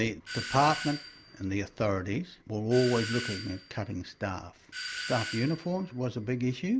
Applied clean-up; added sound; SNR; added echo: none; Doorbell; 10 dB; none.